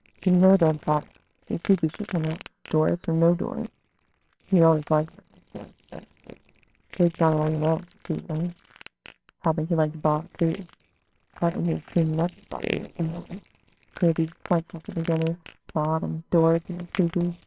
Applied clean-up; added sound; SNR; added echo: neural separator model SepFormer WHAMR!.